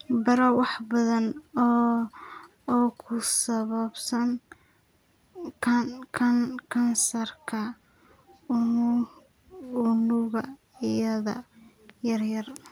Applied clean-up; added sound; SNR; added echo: none; none; none; none.